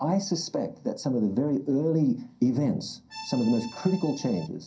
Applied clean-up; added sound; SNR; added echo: none; Accordion; 16 dB; reverberation time 0.3 s.